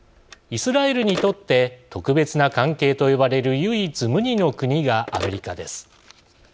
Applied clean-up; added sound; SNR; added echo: none; Telephone; 17 dB; none.